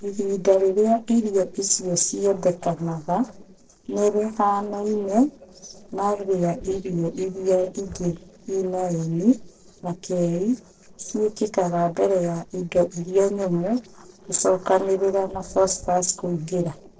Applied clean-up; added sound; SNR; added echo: neural separator model SepFormer DNS4.